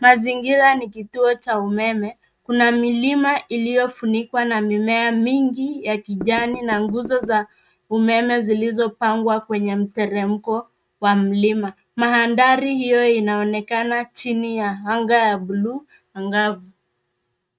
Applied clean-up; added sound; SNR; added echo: neural mask model RNNoise.